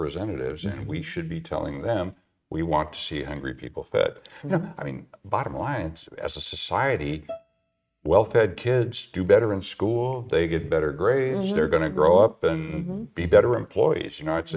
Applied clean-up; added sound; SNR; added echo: neural mask model RNNoise.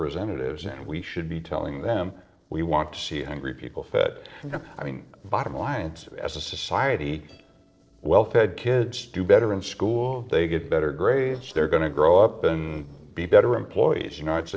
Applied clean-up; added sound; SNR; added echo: neural separator model SepFormer DNS4.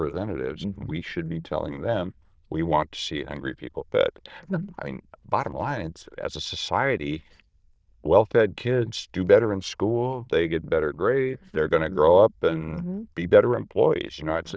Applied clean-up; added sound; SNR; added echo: neural diffusion model UNIVERSE++.